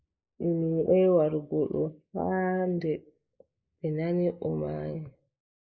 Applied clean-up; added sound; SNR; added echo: neural mask model Resemble Enhance denoiser.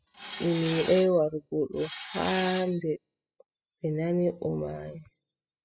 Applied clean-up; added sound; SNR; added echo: classical method spectral subtraction.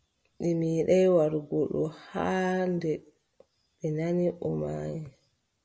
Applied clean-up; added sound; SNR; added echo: none; none; none; none.